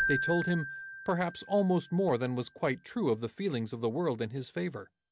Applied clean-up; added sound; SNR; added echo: none; Keyboard (musical); 9 dB; none.